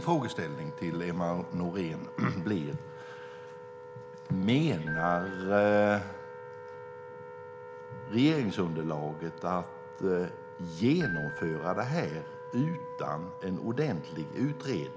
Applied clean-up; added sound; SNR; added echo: none; Wind instrument, woodwind instrument + Keyboard (musical); 11 dB; none.